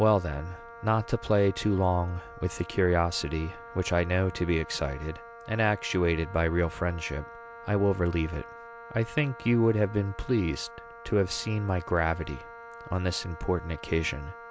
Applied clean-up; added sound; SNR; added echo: none; Wind instrument, woodwind instrument; 17 dB; none.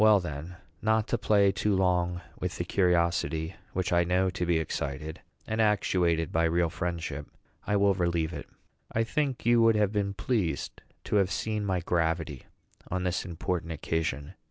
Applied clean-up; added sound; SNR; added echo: none; none; none; none.